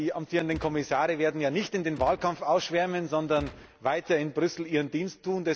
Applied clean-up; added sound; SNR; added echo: none; Gunshot, gunfire; 16 dB; none.